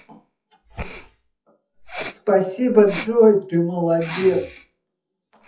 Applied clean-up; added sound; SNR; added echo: classical method WPE with log-MMSE.